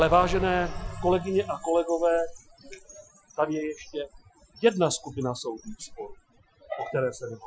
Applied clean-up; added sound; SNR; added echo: classical method Wiener filter.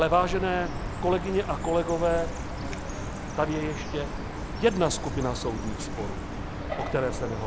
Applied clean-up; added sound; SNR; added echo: none; Chirp, tweet; 4 dB; none.